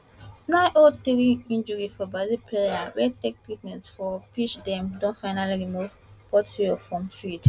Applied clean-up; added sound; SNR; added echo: none; none; none; none.